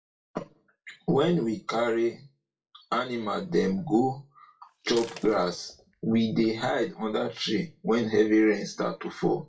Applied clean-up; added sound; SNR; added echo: classical method WPE with log-MMSE.